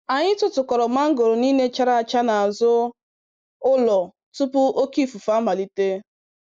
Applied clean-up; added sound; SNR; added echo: neural mask model Resemble Enhance denoiser.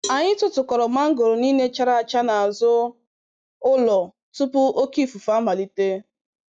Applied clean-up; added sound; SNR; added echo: classical method log-MMSE.